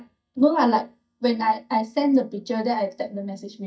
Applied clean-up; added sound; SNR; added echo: neural mask model DeepFilterNet 3.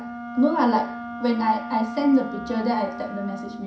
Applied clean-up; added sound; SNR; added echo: none; Wind instrument, woodwind instrument; 10 dB; reverberation time 0.5 s.